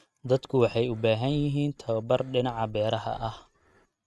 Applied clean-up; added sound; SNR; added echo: neural mask model RNNoise.